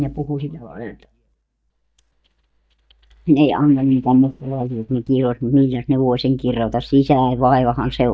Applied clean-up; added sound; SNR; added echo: neural mask model DeepFilterNet 3.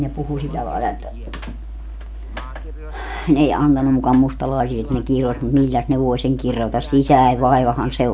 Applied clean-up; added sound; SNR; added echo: none; none; none; none.